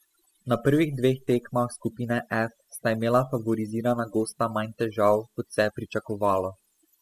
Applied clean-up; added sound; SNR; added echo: classical method spectral subtraction.